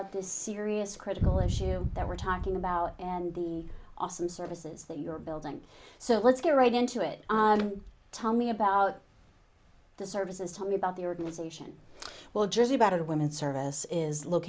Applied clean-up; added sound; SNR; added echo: none; none; none; none.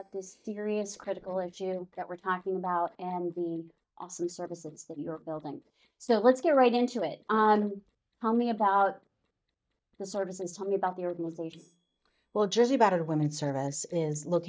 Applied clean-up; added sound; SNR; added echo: neural mask model DeepFilterNet 3.